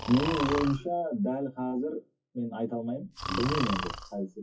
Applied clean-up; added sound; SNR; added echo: classical method WPE with log-MMSE.